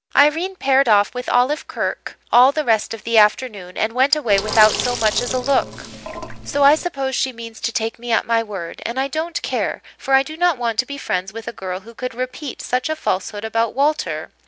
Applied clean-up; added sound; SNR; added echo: none; Sink (filling or washing); 7 dB; none.